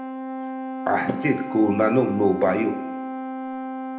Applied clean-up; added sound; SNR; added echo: none; Brass instrument; 6 dB; reverberation time 0.8 s.